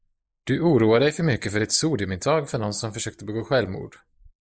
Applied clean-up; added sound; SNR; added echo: neural mask model Resemble Enhance denoiser.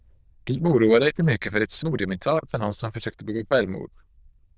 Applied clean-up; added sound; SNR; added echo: neural diffusion model UNIVERSE++.